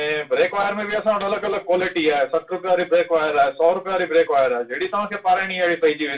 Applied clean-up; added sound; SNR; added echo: none; none; none; reverberation time 0.2 s.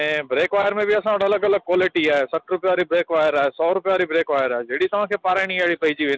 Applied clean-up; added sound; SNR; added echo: none; none; none; none.